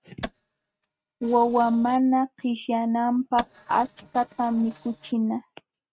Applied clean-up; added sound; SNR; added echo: neural mask model RNNoise.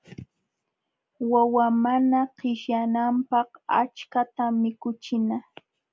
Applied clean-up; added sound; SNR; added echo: none; none; none; none.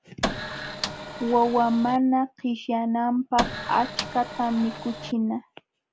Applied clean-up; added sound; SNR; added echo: none; Printer; 7 dB; none.